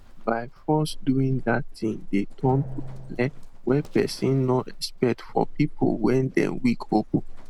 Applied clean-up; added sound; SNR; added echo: none; Livestock, farm animals, working animals + Drum; 9 dB; none.